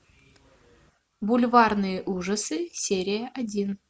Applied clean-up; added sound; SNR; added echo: none; none; none; none.